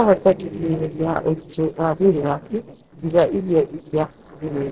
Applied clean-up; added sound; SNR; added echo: neural separator model SepFormer DNS4.